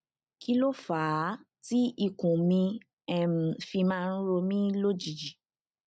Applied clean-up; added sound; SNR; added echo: none; none; none; none.